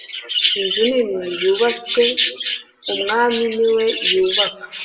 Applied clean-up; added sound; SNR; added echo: none; Chirp, tweet; 4 dB; reverberation time 0.8 s.